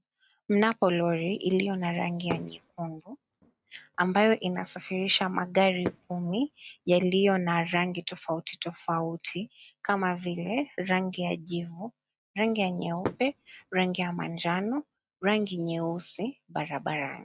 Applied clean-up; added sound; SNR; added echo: neural mask model RNNoise.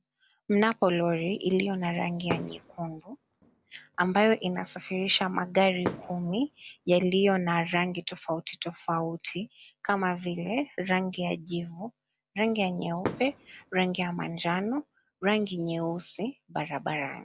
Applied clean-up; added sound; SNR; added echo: none; Fireworks; 14 dB; none.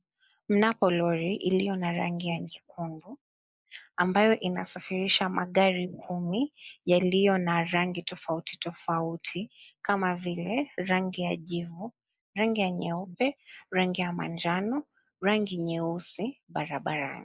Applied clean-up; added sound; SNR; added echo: neural mask model Resemble Enhance denoiser.